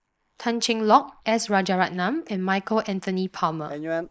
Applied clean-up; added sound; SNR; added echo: neural mask model Resemble Enhance denoiser.